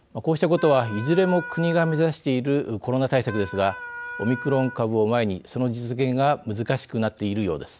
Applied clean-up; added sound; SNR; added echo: none; Wind instrument, woodwind instrument; 13 dB; none.